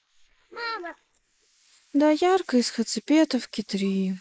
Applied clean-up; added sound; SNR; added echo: neural mask model Resemble Enhance denoiser.